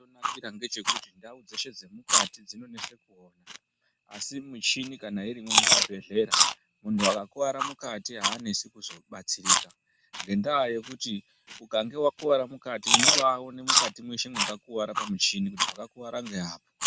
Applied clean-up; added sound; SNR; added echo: none; Chewing, mastication; -2 dB; none.